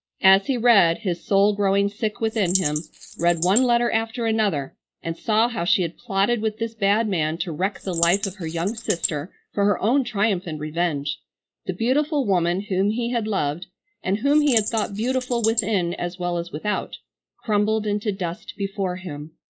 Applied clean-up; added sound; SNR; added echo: neural mask model Resemble Enhance denoiser.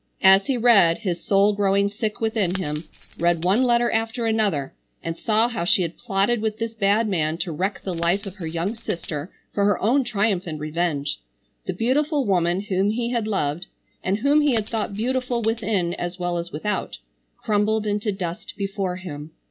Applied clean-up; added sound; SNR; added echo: none; Coin (dropping); 6 dB; none.